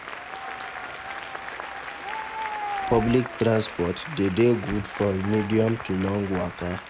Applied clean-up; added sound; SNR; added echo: none; Applause; 9 dB; none.